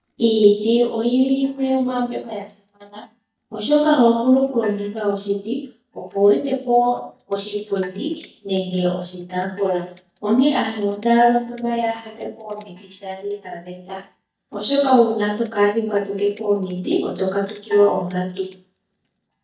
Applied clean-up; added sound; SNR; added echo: neural mask model DeepFilterNet 3.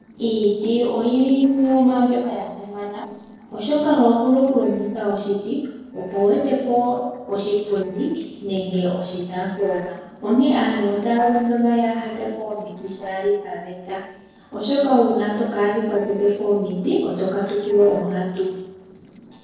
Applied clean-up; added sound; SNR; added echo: neural separator model SepFormer DNS4.